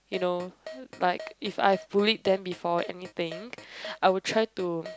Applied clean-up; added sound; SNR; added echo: none; Keyboard (musical); 16 dB; none.